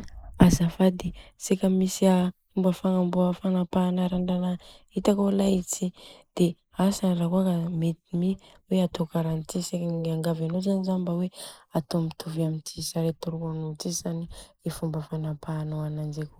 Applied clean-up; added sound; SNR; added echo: neural mask model Resemble Enhance denoiser.